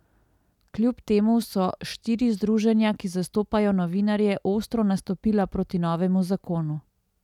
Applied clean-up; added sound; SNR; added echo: none; none; none; none.